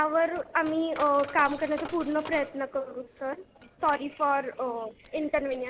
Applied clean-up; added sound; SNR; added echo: none; Coin (dropping); 17 dB; none.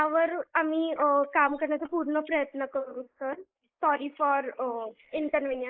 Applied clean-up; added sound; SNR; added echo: neural mask model Resemble Enhance denoiser.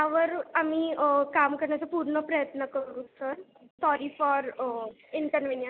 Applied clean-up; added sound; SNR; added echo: none; none; none; none.